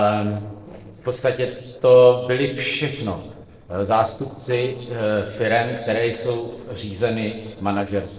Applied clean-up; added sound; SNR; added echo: neural separator model SepFormer DNS4.